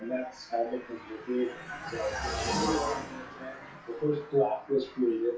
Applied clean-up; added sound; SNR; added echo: classical method WPE with log-MMSE.